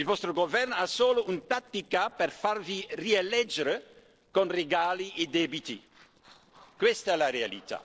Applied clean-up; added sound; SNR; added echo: neural separator model SepFormer DNS4.